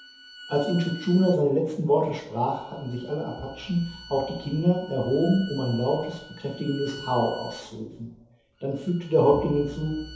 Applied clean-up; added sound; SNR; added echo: none; Bowed string instrument; 20 dB; reverberation time 2.2 s.